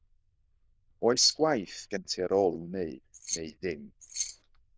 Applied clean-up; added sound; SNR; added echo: neural diffusion model UNIVERSE++.